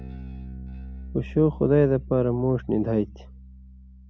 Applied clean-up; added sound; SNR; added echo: none; Bass guitar; 14 dB; none.